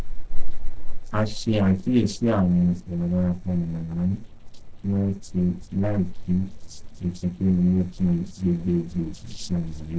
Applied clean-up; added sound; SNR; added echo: neural separator model SepFormer DNS4.